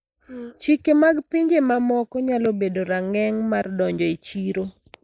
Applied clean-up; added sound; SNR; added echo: neural mask model Resemble Enhance denoiser.